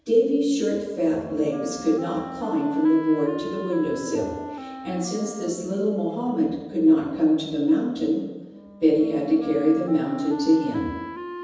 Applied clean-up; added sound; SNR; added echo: none; Wind instrument, woodwind instrument; 15 dB; reverberation time 1.1 s.